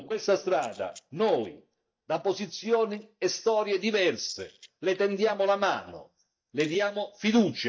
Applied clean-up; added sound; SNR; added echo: neural mask model DeepFilterNet 3.